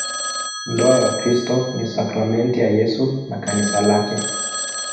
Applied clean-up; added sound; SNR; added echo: none; Telephone; 7 dB; reverberation time 0.9 s.